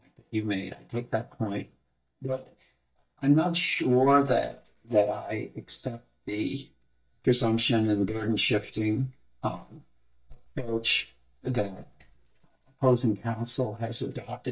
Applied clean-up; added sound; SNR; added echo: neural mask model DeepFilterNet 3.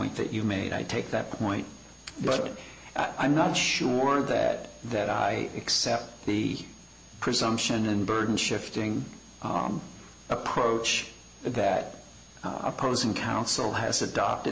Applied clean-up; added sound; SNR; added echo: none; none; none; none.